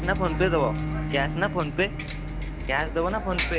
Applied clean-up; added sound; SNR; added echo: none; Bus + Bowed string instrument; 2 dB; none.